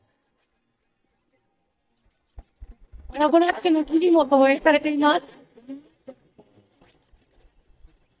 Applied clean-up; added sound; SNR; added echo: neural mask model DeepFilterNet 3.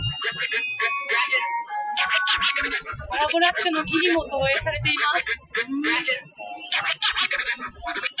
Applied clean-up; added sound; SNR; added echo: classical method Wiener filter.